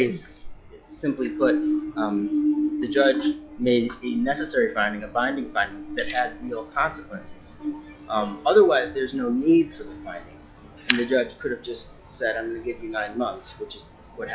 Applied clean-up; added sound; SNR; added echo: classical method log-MMSE.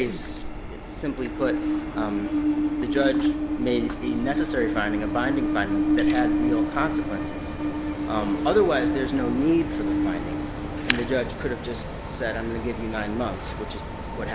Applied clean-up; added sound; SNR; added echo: none; Train; -1 dB; none.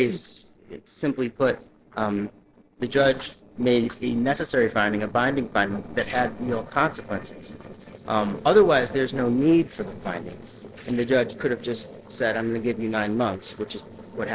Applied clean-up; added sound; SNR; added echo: neural separator model SepFormer DNS4.